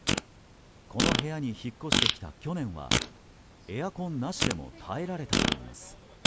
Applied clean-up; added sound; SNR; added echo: none; Fart; -4 dB; none.